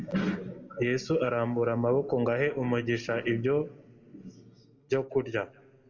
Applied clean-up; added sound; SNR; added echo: none; none; none; reverberation time 2.2 s.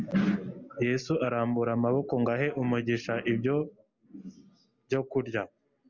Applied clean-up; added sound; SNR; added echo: none; none; none; none.